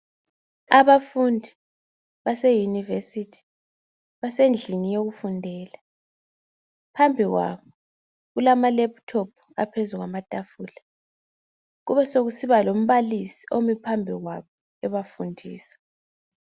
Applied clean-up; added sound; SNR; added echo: none; none; none; none.